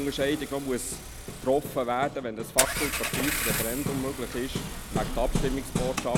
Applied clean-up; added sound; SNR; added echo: none; Engine / Car + Hammer; 1 dB; none.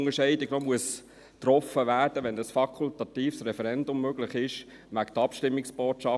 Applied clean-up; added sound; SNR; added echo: none; none; none; none.